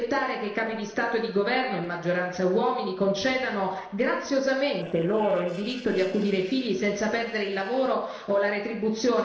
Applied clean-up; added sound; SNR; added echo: neural separator model SepFormer DNS4.